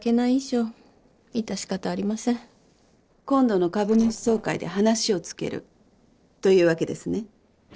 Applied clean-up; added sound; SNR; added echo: neural separator model SepFormer DNS4.